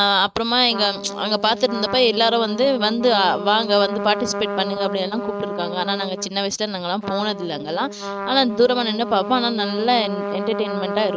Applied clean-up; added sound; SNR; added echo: neural mask model RNNoise.